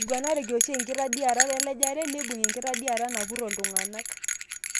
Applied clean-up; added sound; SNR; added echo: none; Bell; -1 dB; none.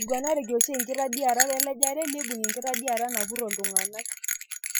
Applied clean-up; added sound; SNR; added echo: classical method Wiener filter.